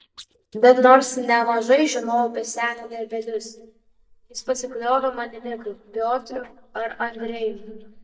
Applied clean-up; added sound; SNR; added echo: neural mask model DeepFilterNet 3.